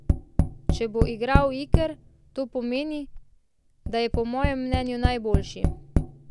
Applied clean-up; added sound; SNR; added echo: none; Tap; -3 dB; none.